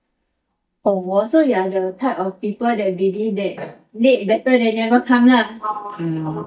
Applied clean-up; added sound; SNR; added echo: neural mask model DeepFilterNet 3.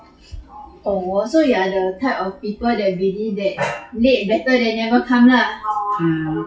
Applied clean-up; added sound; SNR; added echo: classical method WPE with log-MMSE.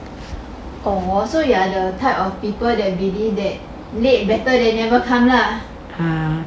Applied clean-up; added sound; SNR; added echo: none; none; none; none.